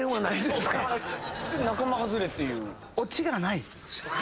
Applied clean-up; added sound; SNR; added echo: none; Thunder; 16 dB; none.